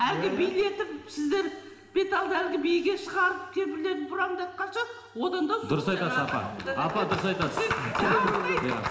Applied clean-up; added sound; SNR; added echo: none; none; none; reverberation time 3.0 s.